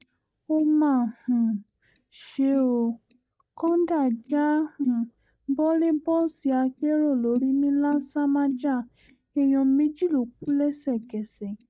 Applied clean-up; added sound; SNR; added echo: neural mask model DeepFilterNet 3.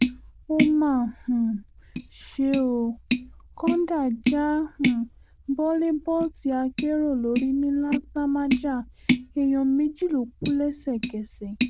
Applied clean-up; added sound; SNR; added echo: neural diffusion model UNIVERSE++.